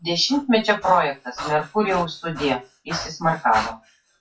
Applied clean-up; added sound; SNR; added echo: classical method WPE with log-MMSE.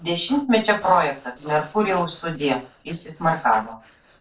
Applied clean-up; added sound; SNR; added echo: neural separator model SepFormer DNS4.